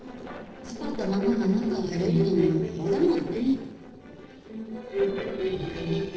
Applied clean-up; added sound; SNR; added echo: neural separator model SepFormer DNS4.